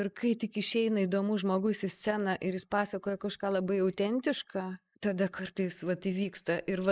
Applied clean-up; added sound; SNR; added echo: neural mask model Resemble Enhance denoiser.